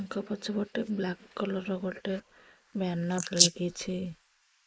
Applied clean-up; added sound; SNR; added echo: neural mask model Resemble Enhance denoiser.